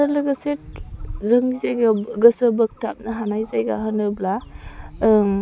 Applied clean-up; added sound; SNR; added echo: none; none; none; none.